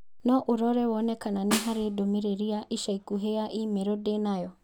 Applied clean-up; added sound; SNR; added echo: none; Snare drum; 8 dB; none.